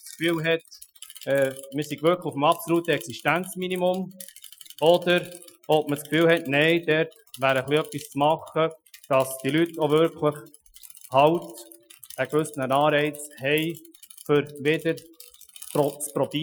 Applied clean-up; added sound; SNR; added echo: classical method Wiener filter.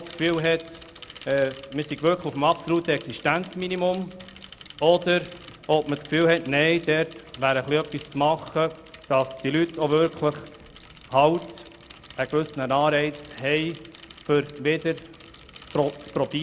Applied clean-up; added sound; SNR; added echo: none; Mechanisms / Bicycle; 17 dB; none.